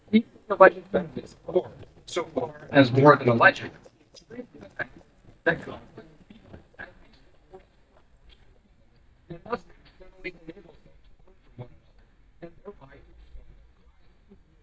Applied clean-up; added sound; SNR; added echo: neural mask model DeepFilterNet 3.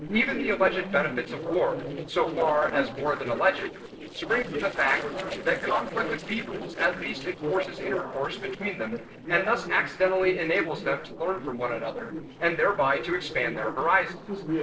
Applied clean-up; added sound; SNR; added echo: neural separator model SepFormer DNS4.